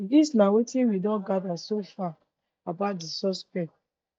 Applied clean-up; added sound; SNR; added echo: neural mask model DeepFilterNet 3.